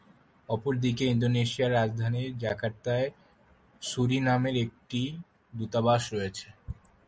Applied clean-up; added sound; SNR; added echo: none; none; none; none.